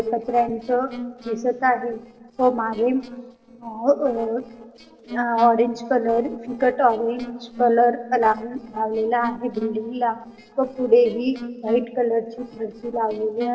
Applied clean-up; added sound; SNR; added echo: neural separator model SepFormer DNS4.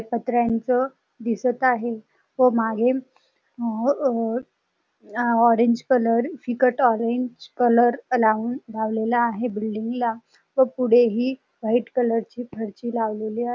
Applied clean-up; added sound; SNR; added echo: none; none; none; none.